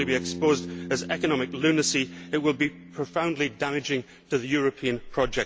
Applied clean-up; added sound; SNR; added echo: none; Bass guitar; 13 dB; none.